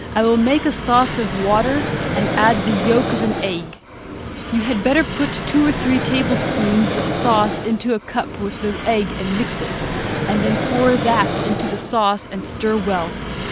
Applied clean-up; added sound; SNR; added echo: none; Fixed-wing aircraft, airplane; 4 dB; none.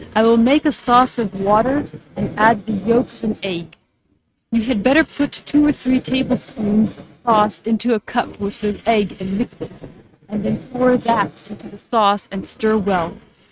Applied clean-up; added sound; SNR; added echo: neural mask model RNNoise.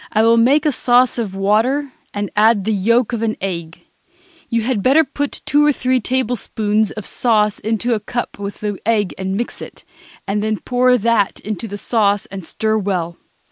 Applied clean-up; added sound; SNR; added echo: none; none; none; none.